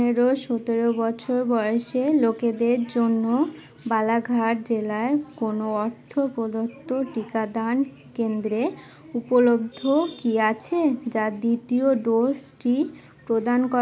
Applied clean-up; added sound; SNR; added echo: none; none; none; none.